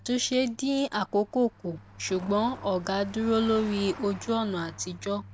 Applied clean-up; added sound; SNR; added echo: none; Engine + Truck; 18 dB; none.